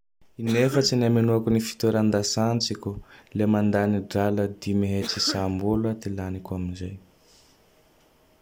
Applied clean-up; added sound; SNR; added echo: none; Cough; 13 dB; none.